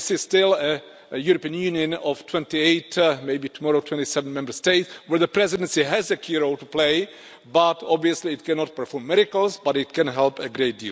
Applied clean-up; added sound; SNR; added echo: none; none; none; none.